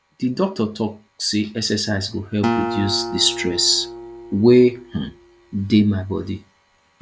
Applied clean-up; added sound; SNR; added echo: none; Acoustic guitar; 8 dB; none.